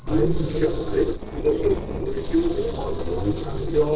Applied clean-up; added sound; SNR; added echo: neural separator model SepFormer DNS4.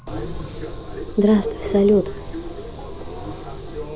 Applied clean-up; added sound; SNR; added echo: none; Accelerating, revving, vroom; 20 dB; none.